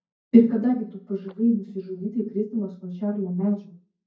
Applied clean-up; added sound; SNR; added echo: neural mask model DeepFilterNet 3.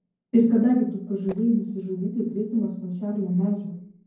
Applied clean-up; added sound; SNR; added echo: neural separator model SepFormer DNS4.